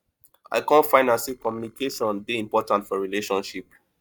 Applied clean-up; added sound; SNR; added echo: neural mask model DeepFilterNet 3.